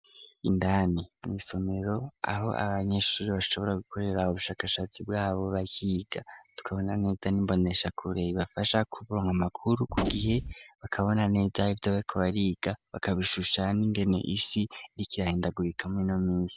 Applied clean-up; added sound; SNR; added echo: none; Gunshot, gunfire; 3 dB; none.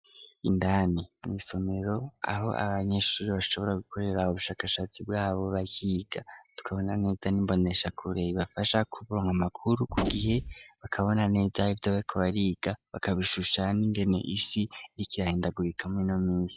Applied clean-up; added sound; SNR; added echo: classical method log-MMSE.